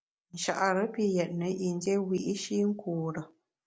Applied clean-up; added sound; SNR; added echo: none; none; none; none.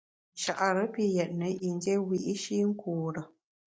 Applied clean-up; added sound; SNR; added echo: neural mask model DeepFilterNet 3.